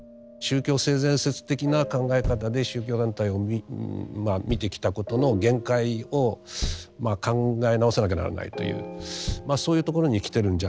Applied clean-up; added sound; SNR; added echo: none; Thump, thud; 14 dB; none.